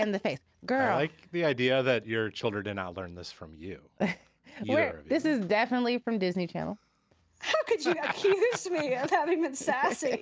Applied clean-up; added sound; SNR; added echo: none; none; none; none.